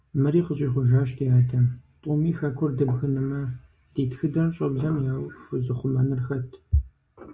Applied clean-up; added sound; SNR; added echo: none; none; none; none.